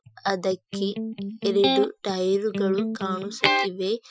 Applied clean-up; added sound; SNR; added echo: classical method Wiener filter.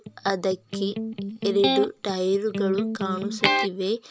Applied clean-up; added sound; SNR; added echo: none; Electric guitar; 2 dB; none.